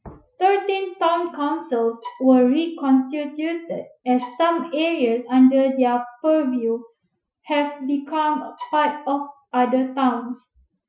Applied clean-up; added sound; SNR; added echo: classical method Wiener filter.